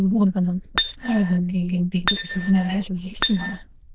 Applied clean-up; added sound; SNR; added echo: neural diffusion model UNIVERSE++.